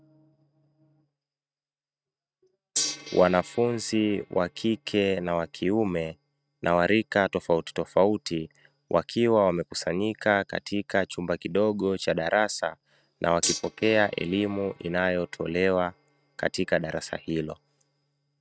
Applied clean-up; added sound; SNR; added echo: neural mask model RNNoise.